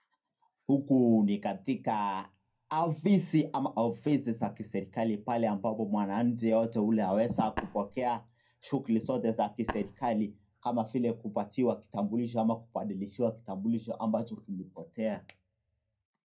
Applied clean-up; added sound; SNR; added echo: none; Tap; 9 dB; reverberation time 0.2 s.